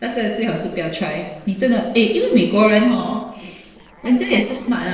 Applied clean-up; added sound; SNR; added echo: neural separator model SepFormer DNS4.